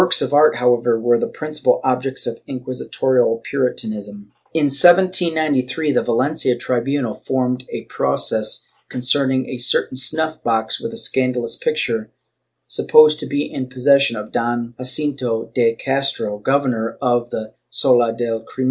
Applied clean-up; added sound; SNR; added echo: none; none; none; none.